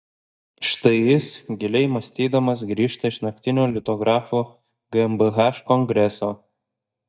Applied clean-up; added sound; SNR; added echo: neural mask model DeepFilterNet 3.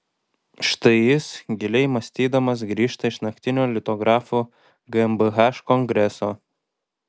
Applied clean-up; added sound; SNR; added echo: none; none; none; none.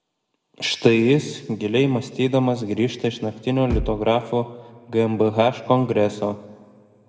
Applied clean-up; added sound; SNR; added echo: none; Bass drum; 6 dB; reverberation time 1.1 s.